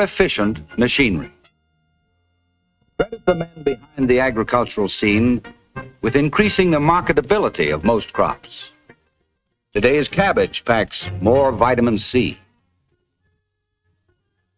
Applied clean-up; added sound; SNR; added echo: neural mask model RNNoise.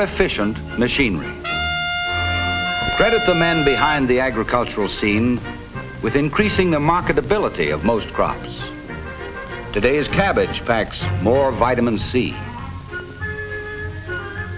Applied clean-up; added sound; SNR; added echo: none; Trumpet; 3 dB; none.